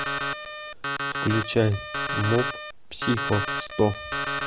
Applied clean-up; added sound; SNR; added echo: none; Alarm; 3 dB; none.